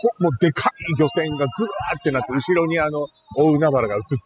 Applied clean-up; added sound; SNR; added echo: classical method spectral subtraction.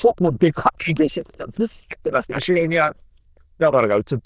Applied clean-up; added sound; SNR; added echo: neural diffusion model UNIVERSE++.